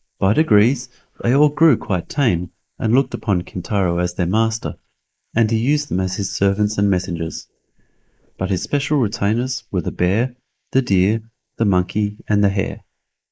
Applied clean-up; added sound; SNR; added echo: neural mask model Resemble Enhance denoiser.